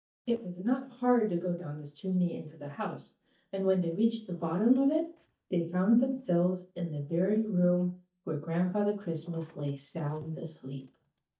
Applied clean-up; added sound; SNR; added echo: neural mask model DeepFilterNet 3.